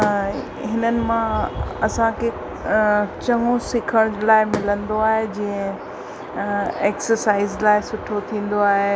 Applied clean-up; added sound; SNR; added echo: none; Brass instrument + Fireworks; 16 dB; none.